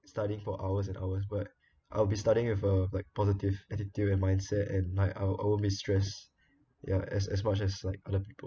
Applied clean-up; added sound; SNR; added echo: none; none; none; none.